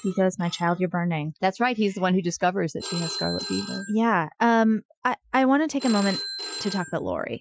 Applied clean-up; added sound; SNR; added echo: classical method Wiener filter.